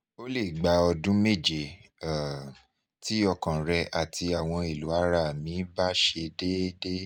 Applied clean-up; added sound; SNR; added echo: none; none; none; none.